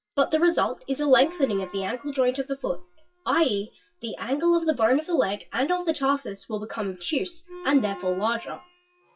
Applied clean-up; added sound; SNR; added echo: classical method WPE with log-MMSE.